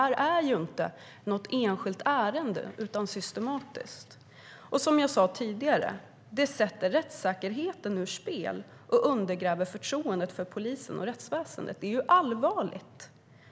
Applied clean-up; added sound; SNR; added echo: none; none; none; none.